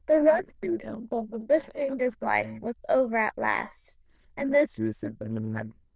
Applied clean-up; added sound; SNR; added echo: neural diffusion model UNIVERSE++.